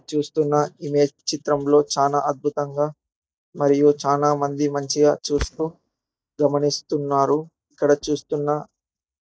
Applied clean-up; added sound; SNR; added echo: neural mask model DeepFilterNet 3.